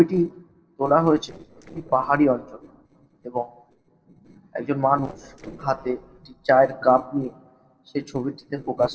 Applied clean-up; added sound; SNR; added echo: neural separator model SepFormer DNS4.